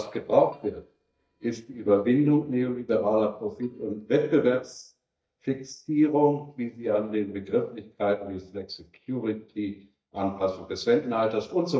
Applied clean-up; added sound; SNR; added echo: neural mask model DeepFilterNet 3.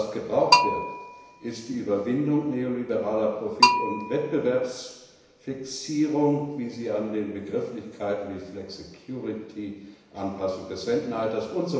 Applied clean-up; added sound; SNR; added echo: none; Bell; 0 dB; reverberation time 1.0 s.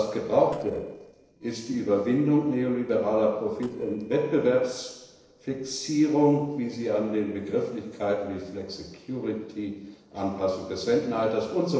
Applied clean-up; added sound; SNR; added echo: neural separator model SepFormer DNS4.